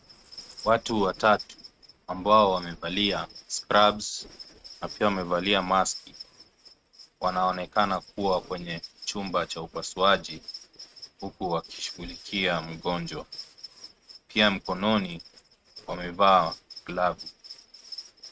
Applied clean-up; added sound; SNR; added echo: neural mask model RNNoise.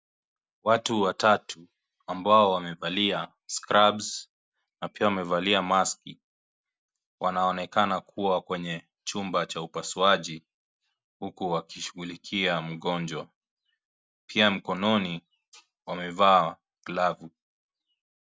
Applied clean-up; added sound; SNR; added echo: none; none; none; none.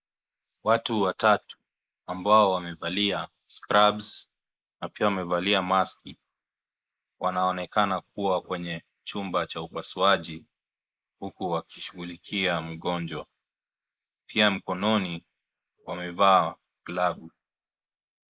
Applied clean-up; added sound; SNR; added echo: neural mask model Resemble Enhance denoiser.